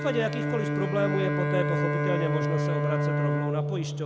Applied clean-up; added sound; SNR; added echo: none; Bowed string instrument; -4 dB; none.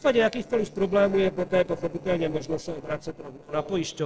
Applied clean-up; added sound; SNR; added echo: neural separator model SepFormer DNS4.